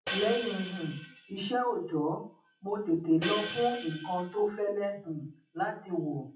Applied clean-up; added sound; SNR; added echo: classical method WPE with log-MMSE.